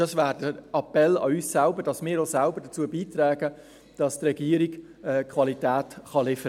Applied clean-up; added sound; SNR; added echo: none; none; none; none.